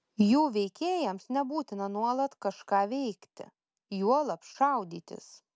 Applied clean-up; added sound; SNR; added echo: none; none; none; none.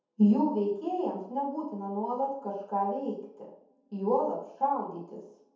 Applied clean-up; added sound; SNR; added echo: none; none; none; reverberation time 0.7 s.